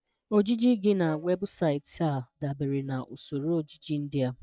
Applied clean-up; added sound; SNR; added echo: neural mask model DeepFilterNet 3.